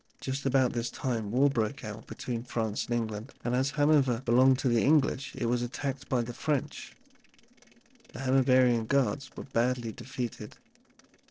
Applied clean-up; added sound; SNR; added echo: neural separator model SepFormer DNS4.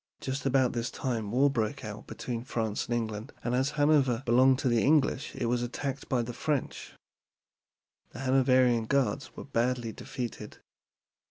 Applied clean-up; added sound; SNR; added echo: none; none; none; none.